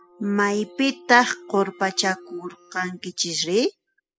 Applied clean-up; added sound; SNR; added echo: classical method spectral subtraction.